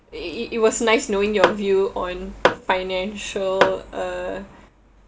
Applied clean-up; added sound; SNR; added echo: none; Tap / Hammer; 2 dB; none.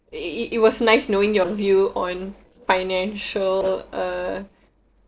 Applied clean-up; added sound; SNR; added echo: neural separator model SepFormer DNS4.